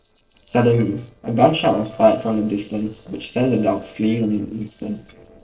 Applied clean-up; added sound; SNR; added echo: neural separator model SepFormer DNS4.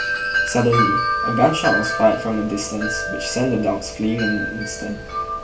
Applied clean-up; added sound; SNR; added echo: none; Wind chime; 3 dB; reverberation time 0.3 s.